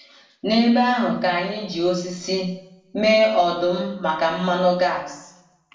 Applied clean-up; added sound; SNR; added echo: none; none; none; reverberation time 0.6 s.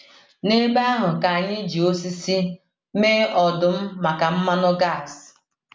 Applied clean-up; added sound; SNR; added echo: none; none; none; none.